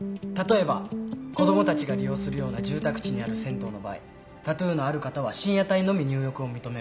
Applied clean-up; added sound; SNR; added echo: none; Electric guitar; 3 dB; none.